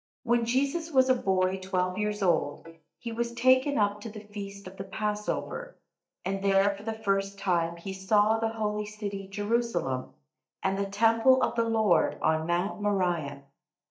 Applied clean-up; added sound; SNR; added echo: neural mask model DeepFilterNet 3.